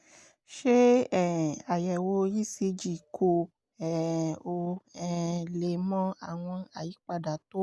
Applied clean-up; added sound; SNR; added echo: none; none; none; none.